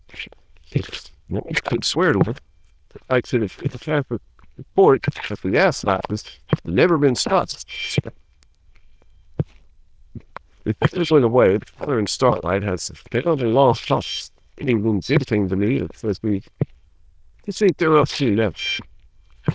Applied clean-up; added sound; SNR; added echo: neural diffusion model UNIVERSE++.